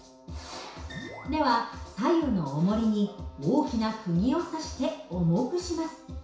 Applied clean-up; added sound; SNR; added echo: none; none; none; reverberation time 0.6 s.